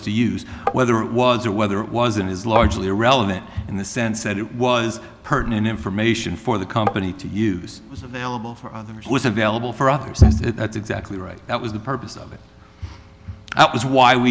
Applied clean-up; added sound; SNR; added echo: none; Tap; 6 dB; none.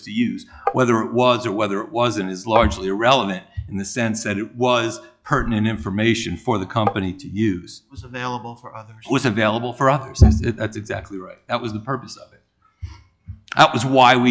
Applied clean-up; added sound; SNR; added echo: classical method log-MMSE.